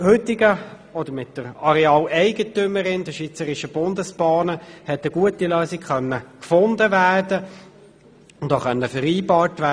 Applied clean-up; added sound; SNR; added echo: none; none; none; none.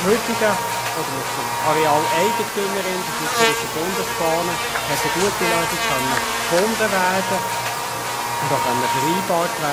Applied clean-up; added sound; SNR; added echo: none; Buzz; -1 dB; none.